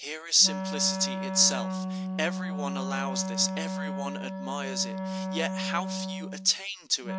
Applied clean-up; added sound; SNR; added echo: none; Wind instrument, woodwind instrument; 3 dB; none.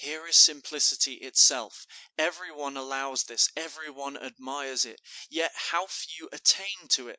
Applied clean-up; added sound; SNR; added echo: none; none; none; none.